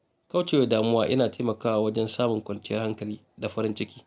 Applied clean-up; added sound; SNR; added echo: none; none; none; none.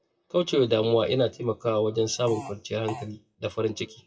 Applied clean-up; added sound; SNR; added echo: classical method WPE with log-MMSE.